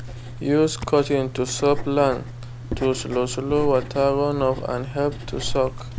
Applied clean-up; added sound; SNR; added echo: none; Writing; 9 dB; none.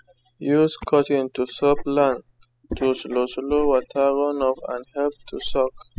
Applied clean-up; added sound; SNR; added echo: classical method spectral subtraction.